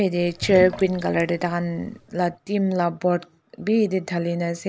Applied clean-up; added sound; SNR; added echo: none; Sink (filling or washing); 15 dB; none.